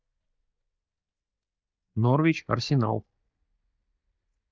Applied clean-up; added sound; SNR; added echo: neural mask model DeepFilterNet 3.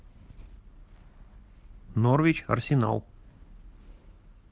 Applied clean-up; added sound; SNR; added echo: none; none; none; none.